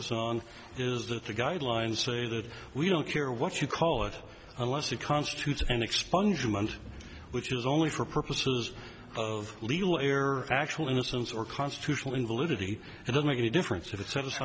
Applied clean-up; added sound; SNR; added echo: none; none; none; none.